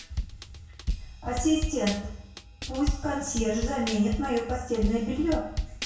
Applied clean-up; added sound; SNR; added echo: none; Drum / Drum kit; 5 dB; reverberation time 0.6 s.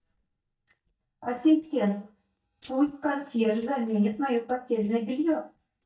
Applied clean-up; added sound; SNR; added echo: neural mask model DeepFilterNet 3.